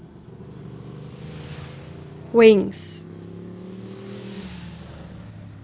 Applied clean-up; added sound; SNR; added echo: none; Motorcycle + Motorcycle; 13 dB; none.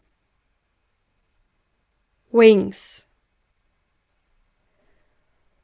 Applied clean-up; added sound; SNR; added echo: none; none; none; none.